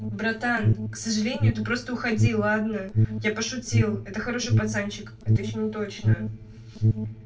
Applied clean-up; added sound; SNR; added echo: neural separator model SepFormer DNS4.